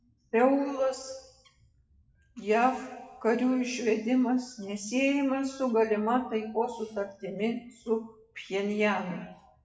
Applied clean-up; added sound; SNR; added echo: classical method WPE with log-MMSE.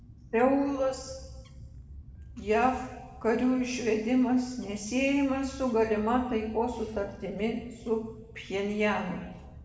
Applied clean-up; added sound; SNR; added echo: none; Bird; 18 dB; reverberation time 1.2 s.